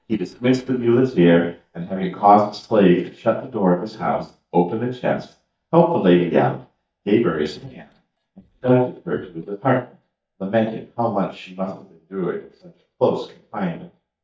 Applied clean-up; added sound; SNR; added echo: neural mask model DeepFilterNet 3.